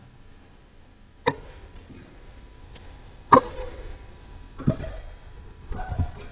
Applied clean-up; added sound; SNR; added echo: neural mask model DeepFilterNet 3.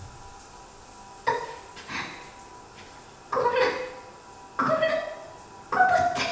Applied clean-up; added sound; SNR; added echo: none; Bathtub (filling or washing); 18 dB; reverberation time 0.8 s.